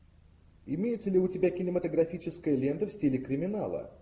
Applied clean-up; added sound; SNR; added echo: none; none; none; none.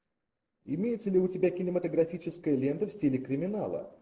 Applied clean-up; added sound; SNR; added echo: neural separator model SepFormer DNS4.